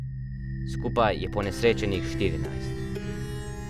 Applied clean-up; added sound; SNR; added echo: none; Plucked string instrument; 2 dB; none.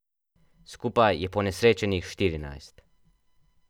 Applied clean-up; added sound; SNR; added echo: none; none; none; none.